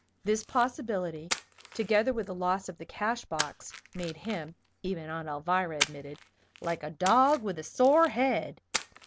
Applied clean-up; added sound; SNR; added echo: none; Splash, splatter; 11 dB; none.